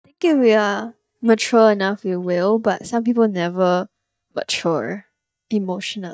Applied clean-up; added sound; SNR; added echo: neural mask model DeepFilterNet 3.